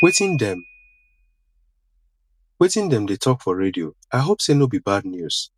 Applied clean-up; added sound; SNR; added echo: none; Piano; 14 dB; none.